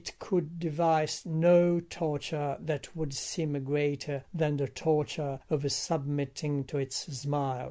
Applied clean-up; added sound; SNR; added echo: none; none; none; none.